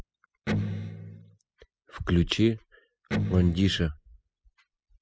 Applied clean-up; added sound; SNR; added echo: classical method spectral subtraction.